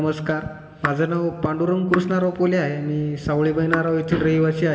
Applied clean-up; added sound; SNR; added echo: none; Raindrop / Drip; 12 dB; reverberation time 1.7 s.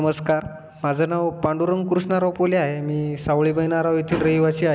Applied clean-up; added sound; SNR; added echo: none; none; none; none.